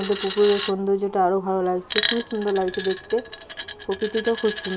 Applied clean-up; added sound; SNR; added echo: none; Coin (dropping); 9 dB; none.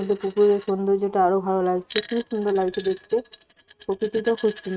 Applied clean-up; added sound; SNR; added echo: neural mask model RNNoise.